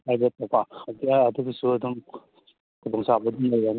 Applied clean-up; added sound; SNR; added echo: none; none; none; none.